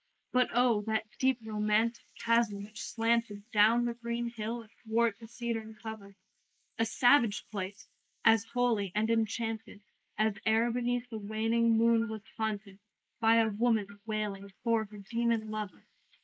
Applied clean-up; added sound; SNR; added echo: neural mask model Resemble Enhance denoiser.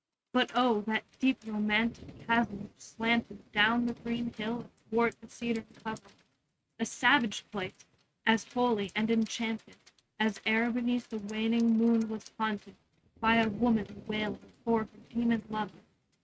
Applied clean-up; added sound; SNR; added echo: neural mask model RNNoise.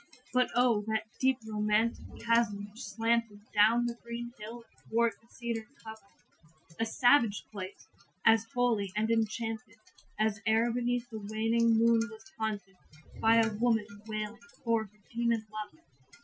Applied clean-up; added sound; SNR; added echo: classical method Wiener filter.